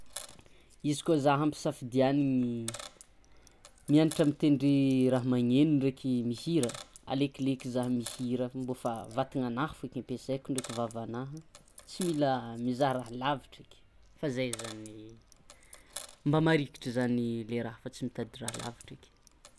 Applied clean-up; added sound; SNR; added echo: none; Coin (dropping); 17 dB; none.